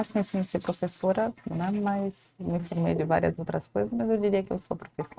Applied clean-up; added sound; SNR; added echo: neural mask model RNNoise.